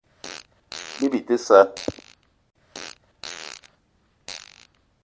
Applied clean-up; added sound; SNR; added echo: none; Fart; 17 dB; none.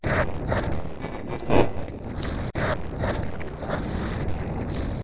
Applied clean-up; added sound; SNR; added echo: neural separator model SepFormer DNS4.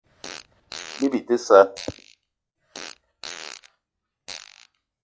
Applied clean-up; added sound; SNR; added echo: classical method log-MMSE.